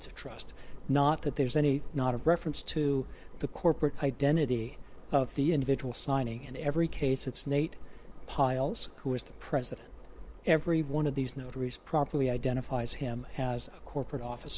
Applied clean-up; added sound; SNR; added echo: neural separator model SepFormer WHAM!.